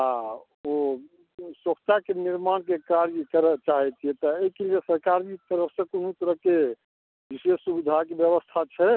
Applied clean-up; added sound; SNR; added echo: none; none; none; none.